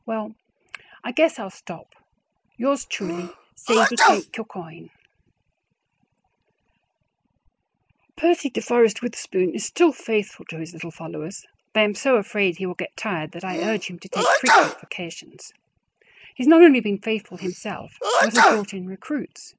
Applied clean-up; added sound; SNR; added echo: neural mask model Resemble Enhance denoiser.